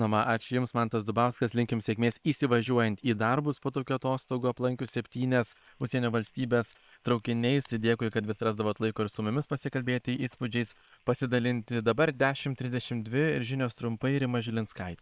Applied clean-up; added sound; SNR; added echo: neural separator model SepFormer WHAM!.